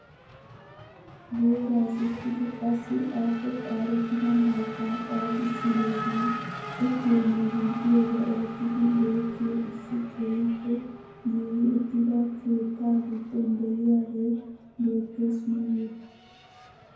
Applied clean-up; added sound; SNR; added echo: none; Race car, auto racing / Accelerating, revving, vroom; 13 dB; reverberation time 0.9 s.